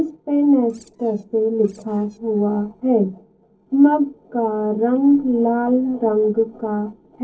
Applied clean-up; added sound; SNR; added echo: neural separator model SepFormer DNS4.